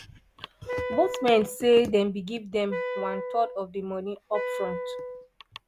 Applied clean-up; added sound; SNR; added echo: none; Wind instrument, woodwind instrument; 7 dB; none.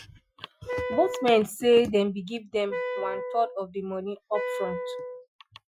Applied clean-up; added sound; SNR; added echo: classical method Wiener filter.